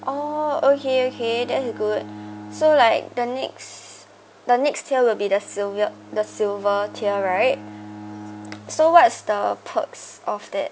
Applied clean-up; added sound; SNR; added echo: none; Bowed string instrument; 19 dB; none.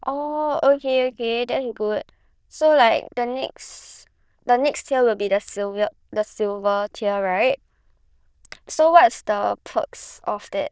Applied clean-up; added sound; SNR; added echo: neural diffusion model UNIVERSE++.